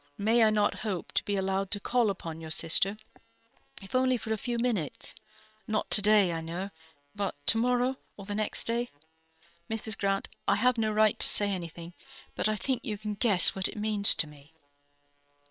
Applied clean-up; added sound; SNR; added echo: neural separator model SepFormer WHAM!.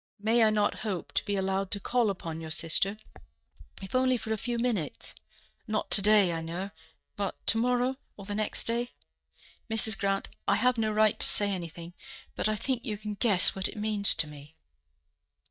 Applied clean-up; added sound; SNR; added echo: neural mask model DeepFilterNet 3.